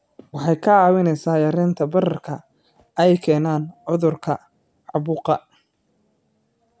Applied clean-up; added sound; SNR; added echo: none; none; none; none.